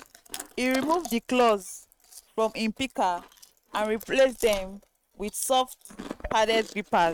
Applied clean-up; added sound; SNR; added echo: neural mask model RNNoise.